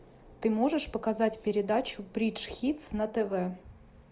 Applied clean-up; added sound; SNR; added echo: none; none; none; none.